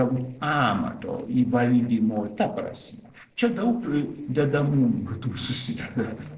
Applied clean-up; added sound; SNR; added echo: neural separator model SepFormer DNS4.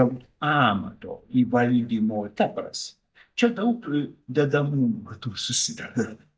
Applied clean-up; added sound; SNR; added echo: neural mask model DeepFilterNet 3.